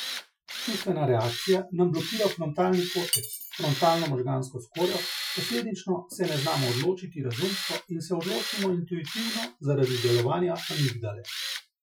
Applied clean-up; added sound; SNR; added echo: classical method Wiener filter.